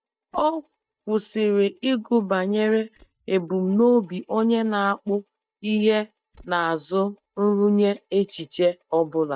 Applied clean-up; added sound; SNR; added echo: neural mask model DeepFilterNet 3.